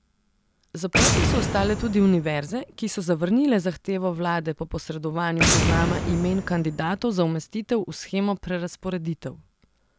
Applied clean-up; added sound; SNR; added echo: none; Boom; 2 dB; none.